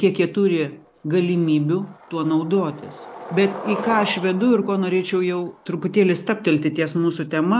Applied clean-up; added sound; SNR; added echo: none; Skateboard; 16 dB; none.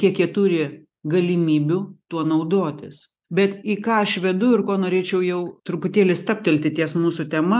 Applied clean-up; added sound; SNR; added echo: none; none; none; none.